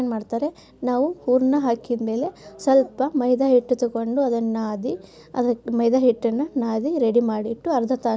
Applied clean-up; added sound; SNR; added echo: none; none; none; none.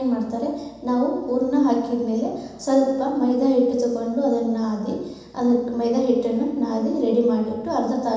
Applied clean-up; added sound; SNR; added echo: none; none; none; reverberation time 1.1 s.